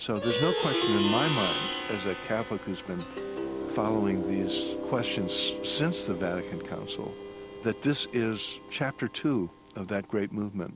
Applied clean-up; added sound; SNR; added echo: none; Plucked string instrument; 2 dB; none.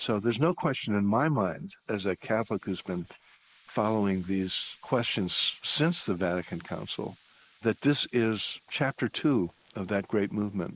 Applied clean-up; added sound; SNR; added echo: neural mask model Resemble Enhance denoiser.